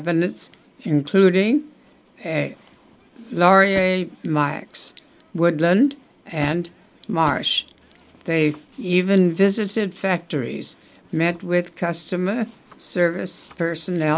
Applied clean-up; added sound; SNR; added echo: none; Thump, thud; 16 dB; none.